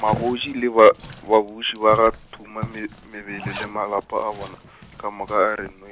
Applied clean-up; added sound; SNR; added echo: none; Zipper (clothing); 15 dB; none.